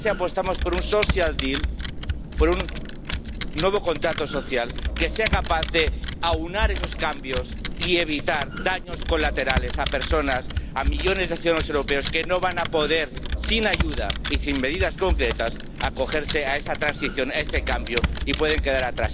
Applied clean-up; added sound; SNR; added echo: none; Computer keyboard; 2 dB; none.